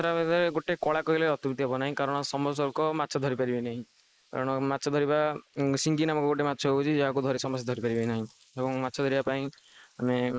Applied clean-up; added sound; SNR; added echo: neural mask model Resemble Enhance denoiser.